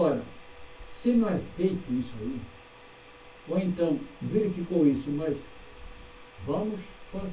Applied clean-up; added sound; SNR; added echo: none; Domestic sounds, home sounds; 19 dB; reverberation time 0.2 s.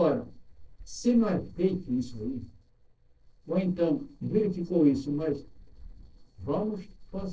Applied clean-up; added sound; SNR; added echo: neural separator model SepFormer DNS4.